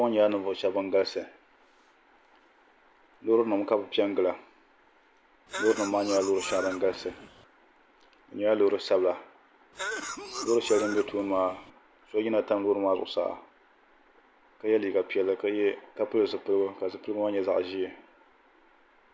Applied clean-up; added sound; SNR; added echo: none; Cough; 8 dB; none.